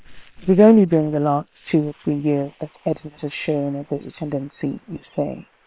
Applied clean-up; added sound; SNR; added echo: neural separator model SepFormer WHAM!.